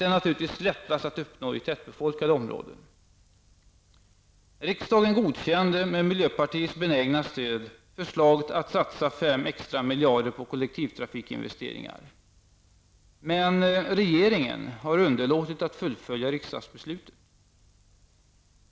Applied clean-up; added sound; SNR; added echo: none; none; none; none.